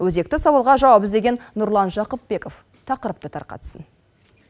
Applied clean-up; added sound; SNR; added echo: none; none; none; none.